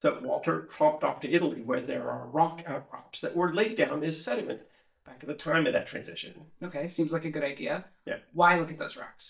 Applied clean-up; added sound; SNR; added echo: neural mask model DeepFilterNet 3.